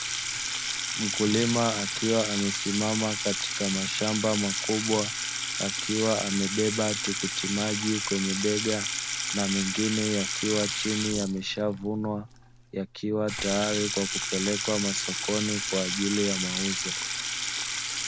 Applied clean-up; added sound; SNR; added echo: none; Sink (filling or washing) / Water tap, faucet; 2 dB; none.